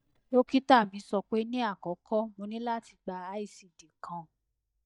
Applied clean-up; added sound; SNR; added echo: neural mask model DeepFilterNet 3.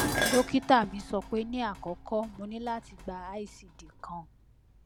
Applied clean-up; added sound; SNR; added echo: none; Dishes, pots, and pans; 6 dB; none.